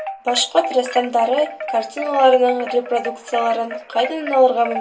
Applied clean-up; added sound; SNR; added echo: none; Wind chime; 11 dB; reverberation time 0.2 s.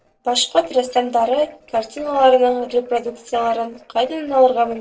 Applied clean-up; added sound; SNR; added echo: neural separator model SepFormer DNS4.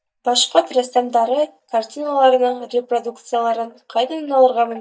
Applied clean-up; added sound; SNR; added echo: neural mask model DeepFilterNet 3.